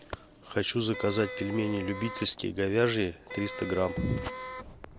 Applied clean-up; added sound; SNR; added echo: none; Wind instrument, woodwind instrument; 12 dB; none.